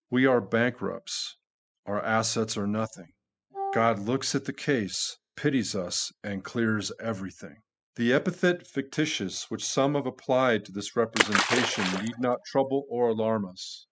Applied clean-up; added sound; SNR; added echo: classical method spectral subtraction.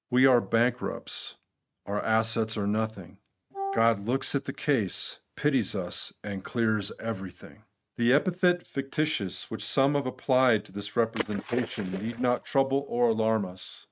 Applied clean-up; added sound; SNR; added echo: neural mask model RNNoise.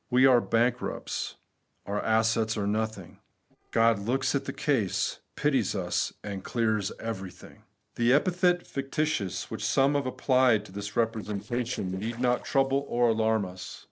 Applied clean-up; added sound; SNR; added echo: neural separator model SepFormer DNS4.